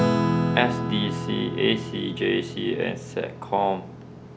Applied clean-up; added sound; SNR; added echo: none; Acoustic guitar / Strum; 1 dB; none.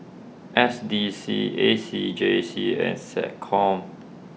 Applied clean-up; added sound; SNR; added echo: none; none; none; none.